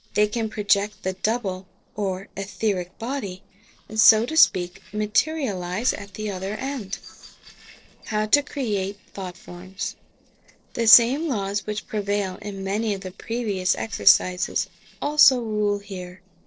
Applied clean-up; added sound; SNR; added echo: neural separator model SepFormer DNS4.